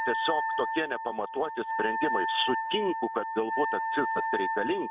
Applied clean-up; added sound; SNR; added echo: none; Wind instrument, woodwind instrument; 0 dB; none.